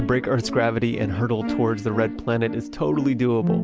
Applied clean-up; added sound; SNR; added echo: none; none; none; none.